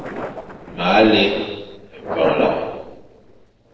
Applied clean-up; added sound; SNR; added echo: neural separator model SepFormer DNS4.